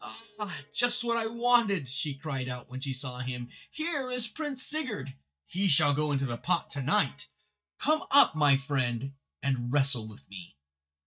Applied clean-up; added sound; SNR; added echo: neural mask model DeepFilterNet 3.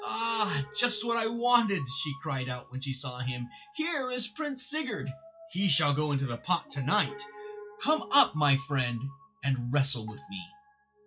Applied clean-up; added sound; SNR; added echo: classical method log-MMSE.